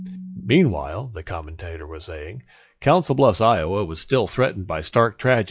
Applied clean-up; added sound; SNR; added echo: classical method log-MMSE.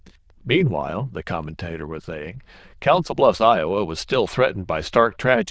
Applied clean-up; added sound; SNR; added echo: neural diffusion model UNIVERSE++.